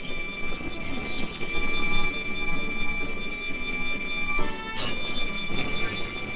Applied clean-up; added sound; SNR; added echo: neural separator model SepFormer WHAMR!.